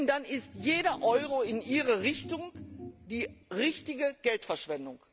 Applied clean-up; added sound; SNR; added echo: none; Organ; 15 dB; none.